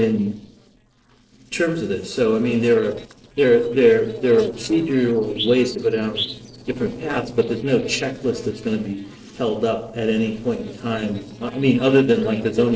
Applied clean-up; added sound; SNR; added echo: neural separator model SepFormer DNS4.